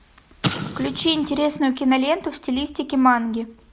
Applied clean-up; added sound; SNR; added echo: none; Explosion; 9 dB; none.